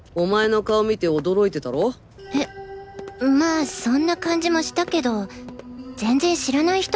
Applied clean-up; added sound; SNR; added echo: none; none; none; none.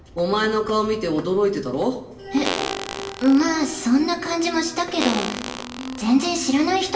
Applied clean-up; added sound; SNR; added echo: none; Fart; 8 dB; reverberation time 0.7 s.